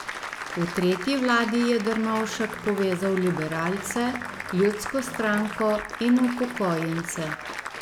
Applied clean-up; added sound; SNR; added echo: none; Applause; 9 dB; none.